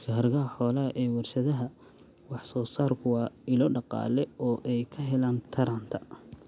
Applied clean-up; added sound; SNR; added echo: none; none; none; none.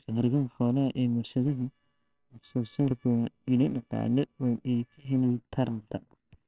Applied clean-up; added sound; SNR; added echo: neural separator model SepFormer WHAMR!.